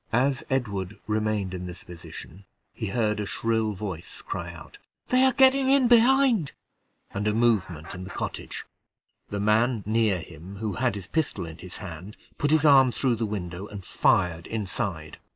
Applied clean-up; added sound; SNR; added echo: neural mask model Resemble Enhance denoiser.